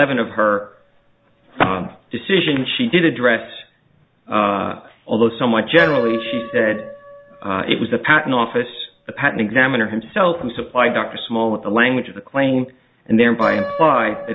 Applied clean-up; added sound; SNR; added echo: none; Piano; 14 dB; none.